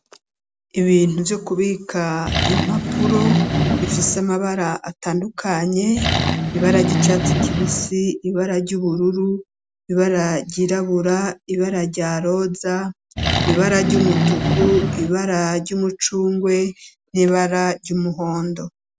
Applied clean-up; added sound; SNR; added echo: none; Accelerating, revving, vroom; -1 dB; none.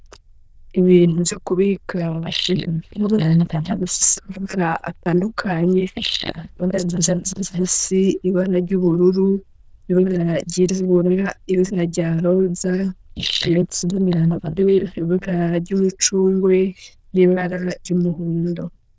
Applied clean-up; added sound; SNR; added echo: neural diffusion model UNIVERSE++.